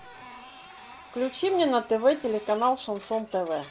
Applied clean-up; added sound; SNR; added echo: none; Printer; 19 dB; none.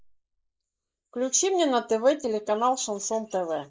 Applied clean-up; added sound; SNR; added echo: neural mask model Resemble Enhance denoiser.